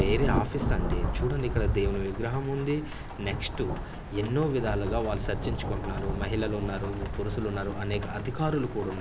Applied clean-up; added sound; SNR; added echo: none; Rain / Thunderstorm; 1 dB; none.